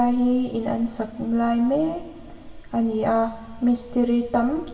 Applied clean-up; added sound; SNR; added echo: none; none; none; reverberation time 1.8 s.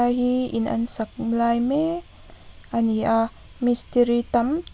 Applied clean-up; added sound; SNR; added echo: none; none; none; none.